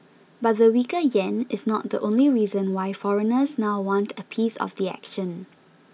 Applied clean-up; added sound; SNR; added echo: none; none; none; none.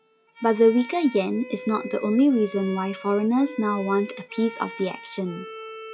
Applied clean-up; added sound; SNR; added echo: classical method log-MMSE.